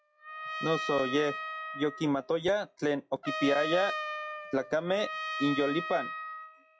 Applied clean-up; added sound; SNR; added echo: classical method log-MMSE.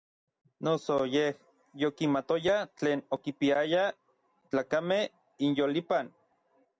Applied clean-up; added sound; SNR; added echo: none; none; none; none.